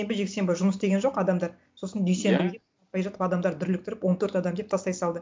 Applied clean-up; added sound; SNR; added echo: none; none; none; none.